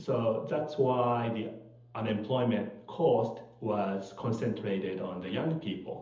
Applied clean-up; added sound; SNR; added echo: none; none; none; reverberation time 0.7 s.